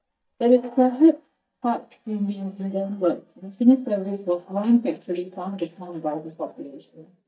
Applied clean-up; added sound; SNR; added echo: neural mask model DeepFilterNet 3.